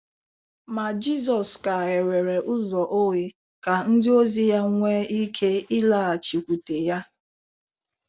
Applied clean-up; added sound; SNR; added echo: none; none; none; none.